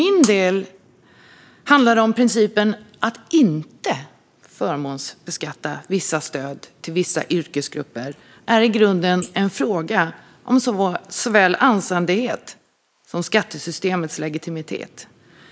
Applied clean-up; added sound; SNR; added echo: neural mask model Resemble Enhance denoiser.